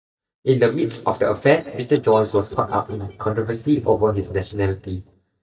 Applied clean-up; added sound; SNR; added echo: neural mask model DeepFilterNet 3.